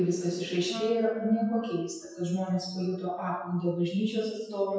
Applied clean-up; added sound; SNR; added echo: classical method WPE with log-MMSE.